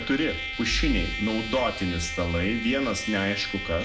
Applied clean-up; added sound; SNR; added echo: none; Trumpet; 8 dB; reverberation time 0.7 s.